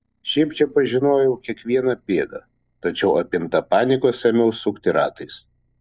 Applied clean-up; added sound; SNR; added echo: neural separator model SepFormer DNS4.